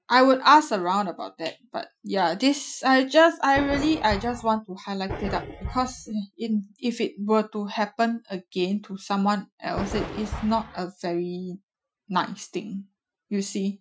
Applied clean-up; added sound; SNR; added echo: classical method Wiener filter.